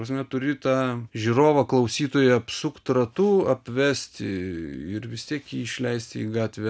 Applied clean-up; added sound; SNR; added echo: none; none; none; none.